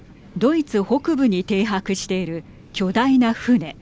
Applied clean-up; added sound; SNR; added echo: none; none; none; none.